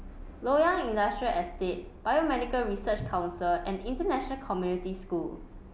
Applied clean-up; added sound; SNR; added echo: none; Cupboard open or close + Subway, metro, underground; 13 dB; none.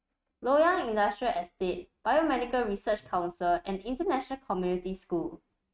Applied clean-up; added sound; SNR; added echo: neural mask model RNNoise.